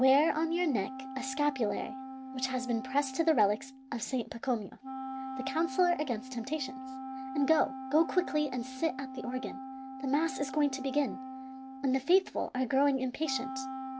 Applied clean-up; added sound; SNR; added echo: none; Wind instrument, woodwind instrument; 10 dB; none.